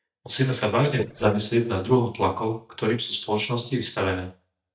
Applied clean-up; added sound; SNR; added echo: neural mask model DeepFilterNet 3.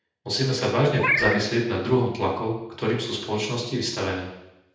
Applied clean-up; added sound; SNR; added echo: none; Meow; 2 dB; reverberation time 0.8 s.